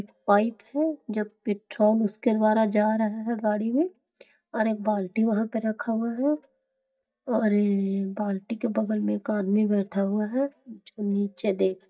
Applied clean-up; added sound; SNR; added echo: neural mask model DeepFilterNet 3.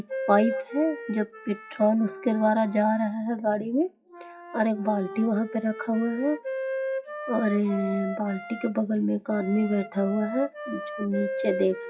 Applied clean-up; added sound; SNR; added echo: classical method WPE with log-MMSE.